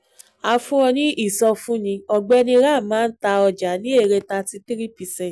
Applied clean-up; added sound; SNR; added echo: none; none; none; none.